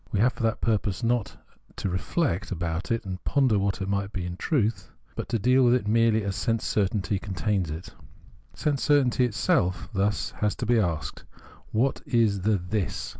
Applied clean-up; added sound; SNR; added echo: none; none; none; none.